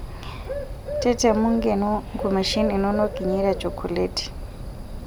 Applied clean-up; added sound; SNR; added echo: none; Bird; 7 dB; none.